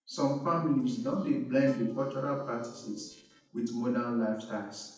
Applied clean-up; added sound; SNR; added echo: neural separator model SepFormer DNS4.